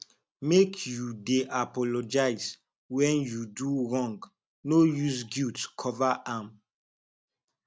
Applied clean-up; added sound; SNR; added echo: none; none; none; none.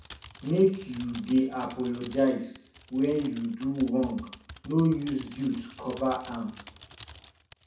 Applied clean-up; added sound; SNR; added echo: none; Typing; 18 dB; reverberation time 0.6 s.